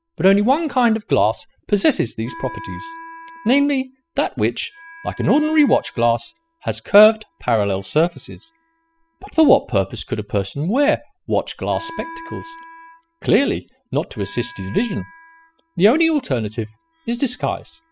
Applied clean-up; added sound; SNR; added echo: classical method spectral subtraction.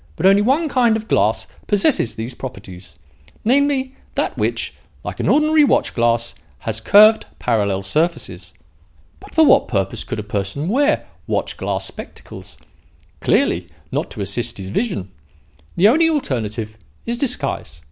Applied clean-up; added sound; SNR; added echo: none; none; none; none.